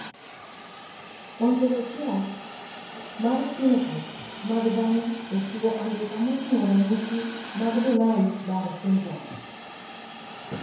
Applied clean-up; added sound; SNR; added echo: none; Hiss; 13 dB; reverberation time 0.9 s.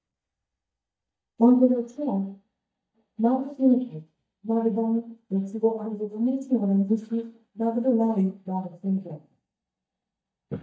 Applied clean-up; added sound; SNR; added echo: neural mask model DeepFilterNet 3.